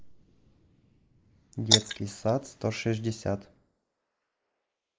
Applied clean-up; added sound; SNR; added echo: neural mask model Resemble Enhance denoiser.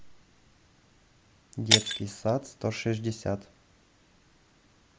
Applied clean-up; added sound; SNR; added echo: none; Shatter; -1 dB; none.